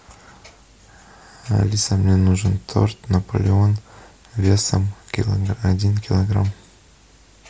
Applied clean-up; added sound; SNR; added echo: none; none; none; none.